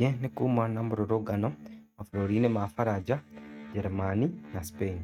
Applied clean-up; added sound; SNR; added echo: neural mask model RNNoise.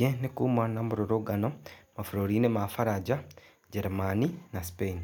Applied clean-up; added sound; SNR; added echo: none; none; none; none.